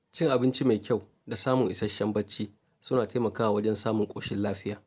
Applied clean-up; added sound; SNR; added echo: none; none; none; none.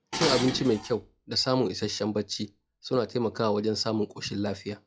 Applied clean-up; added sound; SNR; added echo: classical method log-MMSE.